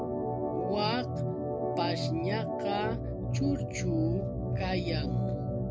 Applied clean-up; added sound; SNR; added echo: none; Organ; -4 dB; none.